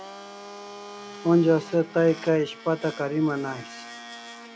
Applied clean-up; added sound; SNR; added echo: none; Domestic sounds, home sounds; 16 dB; none.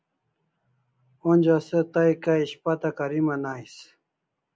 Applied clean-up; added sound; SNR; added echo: none; none; none; none.